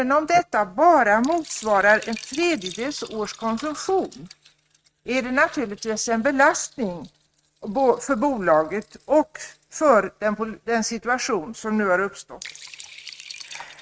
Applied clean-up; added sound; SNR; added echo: neural mask model RNNoise.